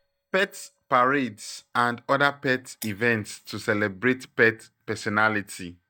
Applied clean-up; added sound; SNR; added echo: neural mask model DeepFilterNet 3.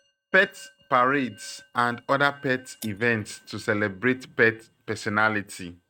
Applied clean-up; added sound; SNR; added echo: neural mask model RNNoise.